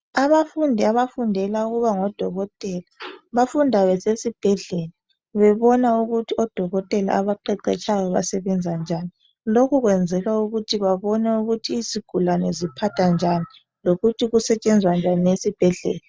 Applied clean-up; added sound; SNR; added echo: none; none; none; none.